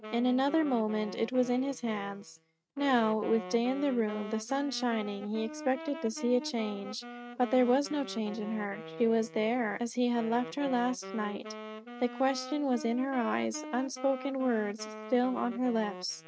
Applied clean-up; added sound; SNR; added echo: neural mask model RNNoise.